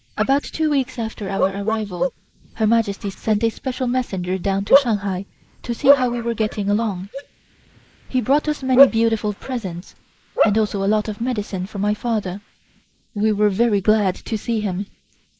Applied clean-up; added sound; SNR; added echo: neural mask model Resemble Enhance denoiser.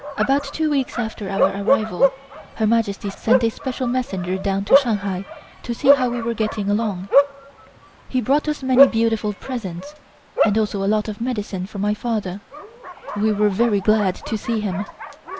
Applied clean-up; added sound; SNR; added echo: none; Bark; 2 dB; none.